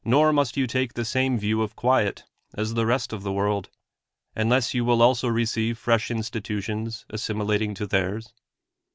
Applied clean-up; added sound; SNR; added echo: none; none; none; none.